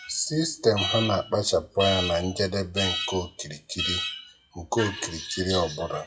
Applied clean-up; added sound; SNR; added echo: classical method WPE with log-MMSE.